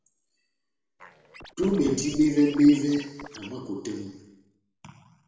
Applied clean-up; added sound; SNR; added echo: none; Scratching (performance technique); 18 dB; reverberation time 1.0 s.